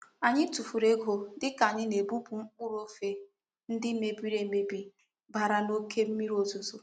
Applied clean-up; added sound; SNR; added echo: none; none; none; none.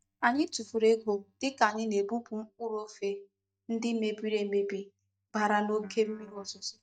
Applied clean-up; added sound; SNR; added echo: neural mask model DeepFilterNet 3.